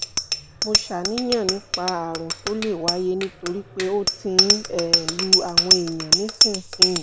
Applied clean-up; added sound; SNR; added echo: none; Bicycle bell; -4 dB; none.